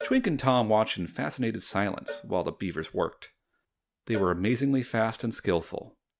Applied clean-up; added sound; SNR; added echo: neural mask model RNNoise.